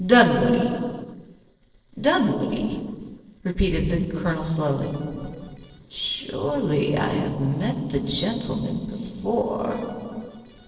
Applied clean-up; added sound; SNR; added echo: neural separator model SepFormer DNS4.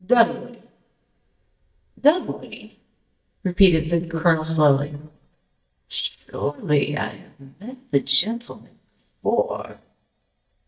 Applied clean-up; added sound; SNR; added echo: neural mask model DeepFilterNet 3.